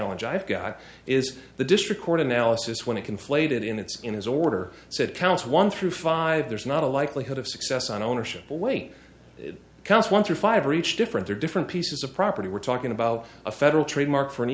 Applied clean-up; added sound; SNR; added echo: none; none; none; none.